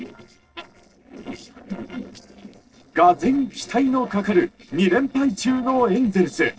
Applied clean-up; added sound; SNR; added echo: neural separator model SepFormer DNS4.